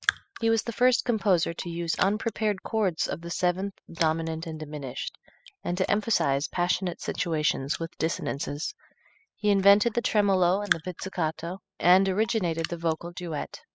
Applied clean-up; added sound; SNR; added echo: classical method spectral subtraction.